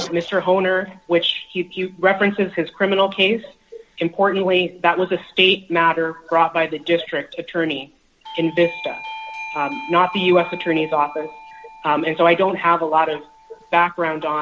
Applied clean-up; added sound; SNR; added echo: none; Doorbell; 19 dB; none.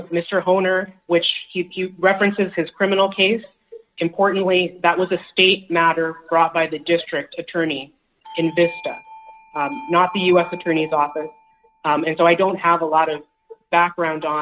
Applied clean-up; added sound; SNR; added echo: neural mask model RNNoise.